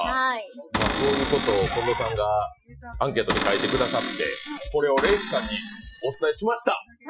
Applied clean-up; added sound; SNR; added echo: classical method Wiener filter.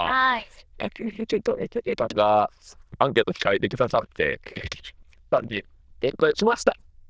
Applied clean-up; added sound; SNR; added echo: neural diffusion model UNIVERSE++.